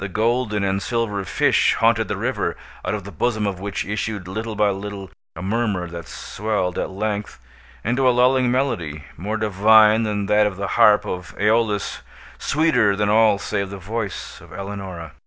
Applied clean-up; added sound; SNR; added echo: none; none; none; none.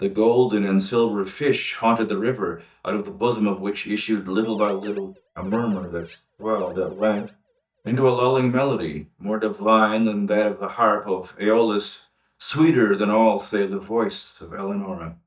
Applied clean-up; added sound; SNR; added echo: neural mask model DeepFilterNet 3.